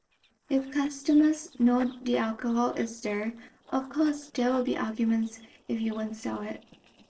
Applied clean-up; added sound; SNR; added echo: neural separator model SepFormer DNS4.